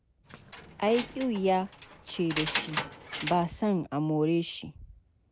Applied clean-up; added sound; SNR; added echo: none; Keys jangling; 8 dB; none.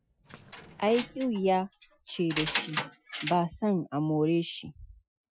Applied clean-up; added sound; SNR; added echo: classical method Wiener filter.